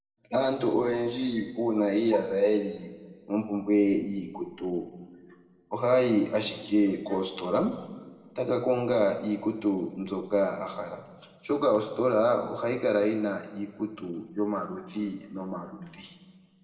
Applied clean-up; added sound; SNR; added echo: none; none; none; reverberation time 1.4 s.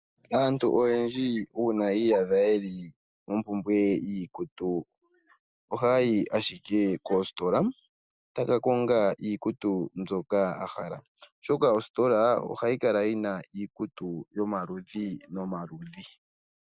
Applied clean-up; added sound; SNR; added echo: none; none; none; none.